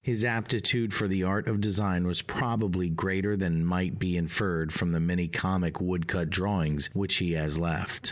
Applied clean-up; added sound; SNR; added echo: none; none; none; none.